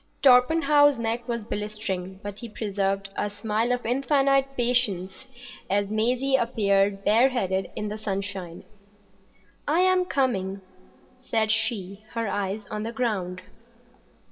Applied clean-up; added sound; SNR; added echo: none; none; none; reverberation time 1.7 s.